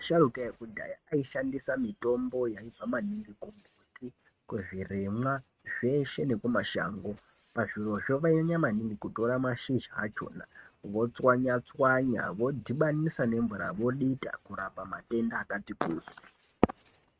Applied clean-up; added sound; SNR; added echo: neural mask model RNNoise.